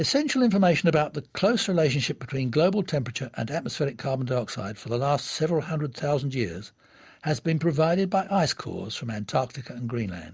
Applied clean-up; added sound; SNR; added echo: none; none; none; none.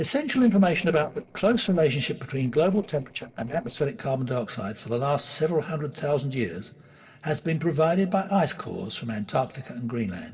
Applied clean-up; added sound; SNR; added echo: neural separator model SepFormer DNS4.